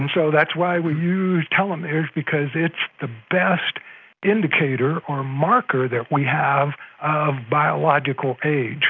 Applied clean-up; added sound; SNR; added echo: none; none; none; none.